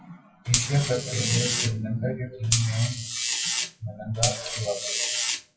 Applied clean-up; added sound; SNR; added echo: classical method WPE with log-MMSE.